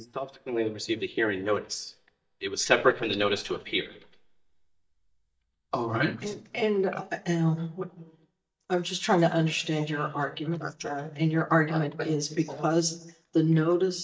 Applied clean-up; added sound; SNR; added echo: neural mask model DeepFilterNet 3.